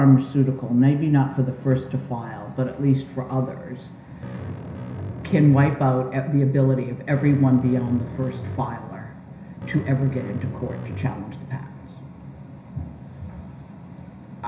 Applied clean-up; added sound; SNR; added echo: none; Bass guitar; 10 dB; reverberation time 0.5 s.